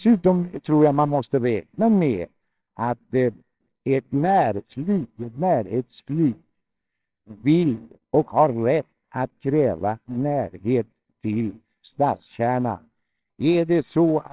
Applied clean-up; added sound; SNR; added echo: neural separator model SepFormer WHAMR!.